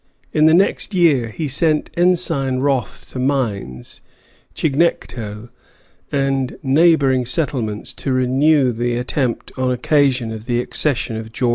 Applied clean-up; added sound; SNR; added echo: none; none; none; none.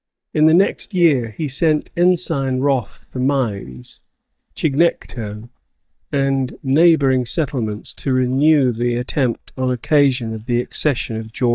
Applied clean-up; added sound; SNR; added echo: neural mask model DeepFilterNet 3.